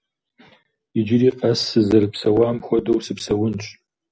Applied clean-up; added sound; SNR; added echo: none; none; none; none.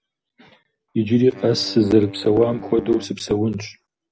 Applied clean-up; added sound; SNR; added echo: none; Wind instrument, woodwind instrument; 17 dB; none.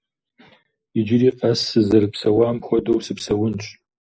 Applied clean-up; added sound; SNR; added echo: neural mask model Resemble Enhance denoiser.